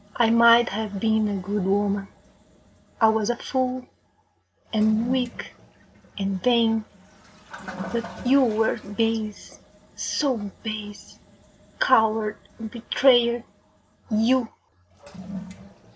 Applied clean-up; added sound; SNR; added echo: none; Toilet flush; 18 dB; none.